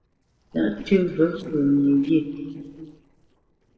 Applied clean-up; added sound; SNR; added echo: neural separator model SepFormer DNS4.